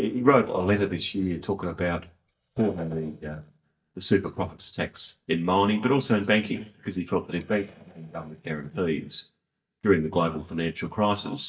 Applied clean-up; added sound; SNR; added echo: neural mask model DeepFilterNet 3.